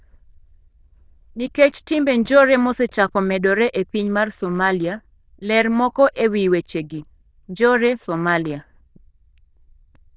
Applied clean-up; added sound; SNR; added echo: neural diffusion model UNIVERSE++.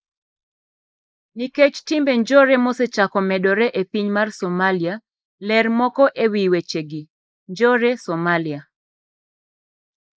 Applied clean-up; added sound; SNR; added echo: neural mask model Resemble Enhance denoiser.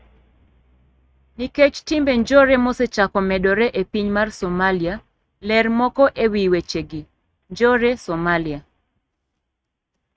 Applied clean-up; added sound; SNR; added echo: neural mask model RNNoise.